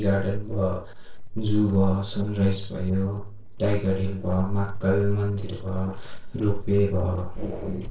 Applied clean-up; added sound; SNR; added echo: neural separator model SepFormer DNS4.